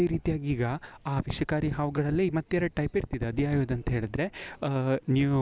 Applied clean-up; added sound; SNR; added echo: none; none; none; none.